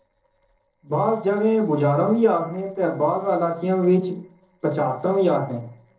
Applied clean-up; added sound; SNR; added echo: neural separator model SepFormer DNS4.